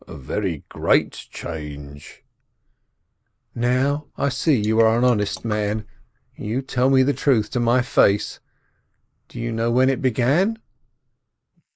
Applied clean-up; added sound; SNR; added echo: neural mask model Resemble Enhance denoiser.